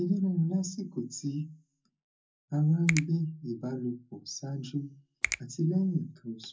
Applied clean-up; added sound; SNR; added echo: none; Finger snapping; 7 dB; reverberation time 0.4 s.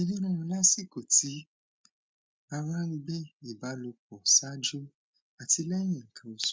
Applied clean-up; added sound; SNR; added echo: none; none; none; none.